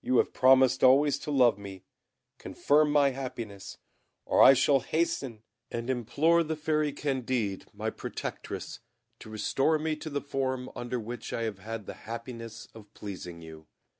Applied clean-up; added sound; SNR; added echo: none; none; none; none.